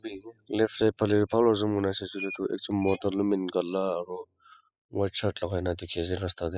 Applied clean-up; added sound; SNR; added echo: classical method spectral subtraction.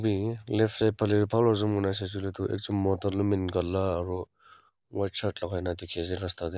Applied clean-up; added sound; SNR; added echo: none; none; none; none.